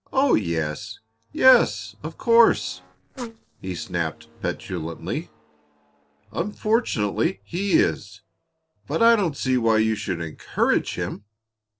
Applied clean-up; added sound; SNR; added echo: neural separator model SepFormer DNS4.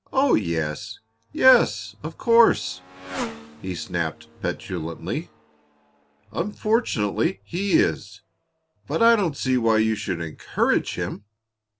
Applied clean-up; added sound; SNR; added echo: none; Motorcycle; 20 dB; none.